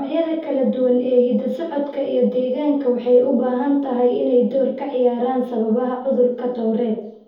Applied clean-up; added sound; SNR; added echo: none; none; none; reverberation time 0.7 s.